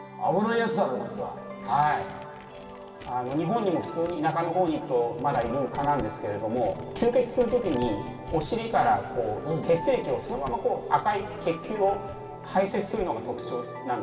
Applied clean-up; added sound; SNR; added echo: none; Tearing; 20 dB; reverberation time 1.9 s.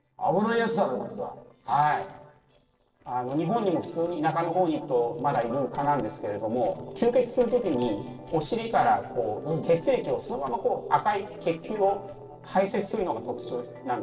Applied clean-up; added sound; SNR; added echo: neural separator model SepFormer DNS4.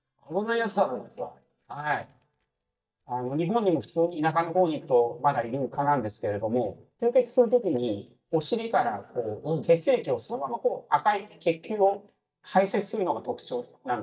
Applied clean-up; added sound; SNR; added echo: neural mask model DeepFilterNet 3.